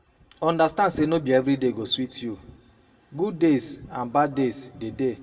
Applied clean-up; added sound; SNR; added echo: none; none; none; reverberation time 0.6 s.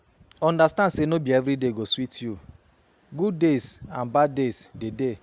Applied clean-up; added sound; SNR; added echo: none; none; none; none.